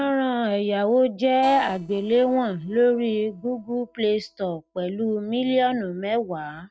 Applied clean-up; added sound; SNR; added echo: neural separator model SepFormer DNS4.